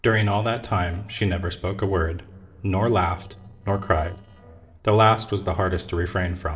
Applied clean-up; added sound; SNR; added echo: neural separator model SepFormer DNS4.